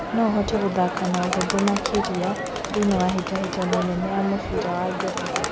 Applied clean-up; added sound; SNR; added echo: none; Crowd; 3 dB; none.